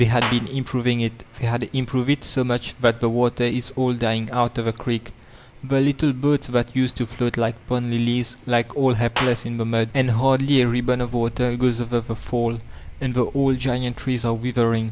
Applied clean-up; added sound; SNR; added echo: none; Clapping; 14 dB; none.